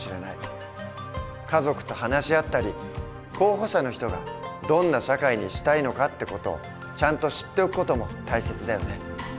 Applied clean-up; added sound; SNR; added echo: none; none; none; none.